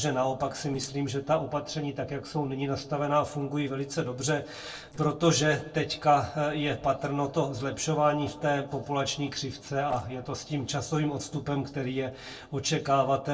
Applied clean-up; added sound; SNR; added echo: neural separator model SepFormer DNS4.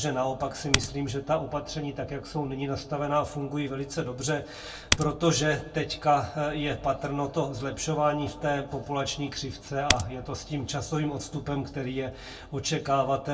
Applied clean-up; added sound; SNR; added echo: none; Typing; 0 dB; reverberation time 0.1 s.